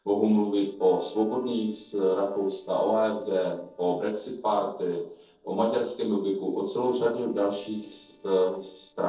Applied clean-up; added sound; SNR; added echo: neural separator model SepFormer DNS4.